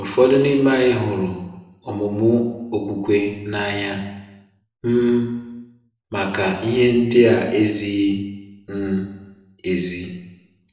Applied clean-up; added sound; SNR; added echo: none; none; none; reverberation time 0.9 s.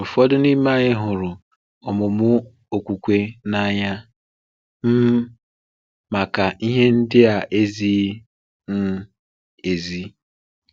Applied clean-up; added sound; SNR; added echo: none; none; none; none.